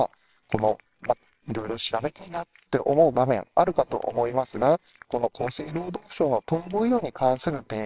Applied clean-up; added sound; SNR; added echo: neural separator model SepFormer WHAMR!.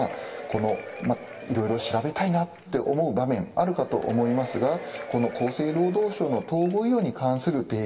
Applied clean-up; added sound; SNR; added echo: none; Applause / Crowd / Cheering; 14 dB; reverberation time 2.1 s.